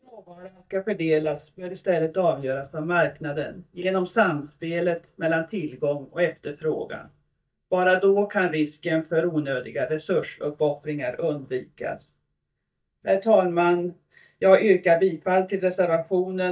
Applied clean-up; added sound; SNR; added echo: neural mask model DeepFilterNet 3.